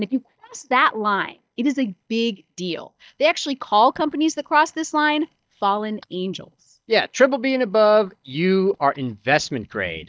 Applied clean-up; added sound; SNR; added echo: neural mask model DeepFilterNet 3.